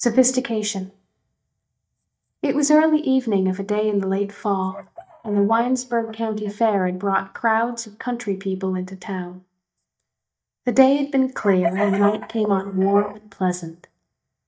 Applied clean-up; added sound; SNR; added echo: neural mask model DeepFilterNet 3.